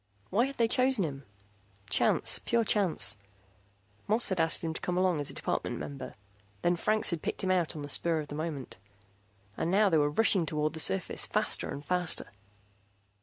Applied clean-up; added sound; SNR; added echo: none; none; none; none.